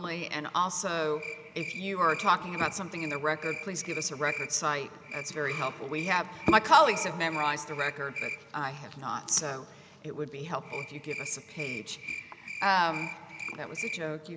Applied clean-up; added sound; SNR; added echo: none; Cricket; 10 dB; none.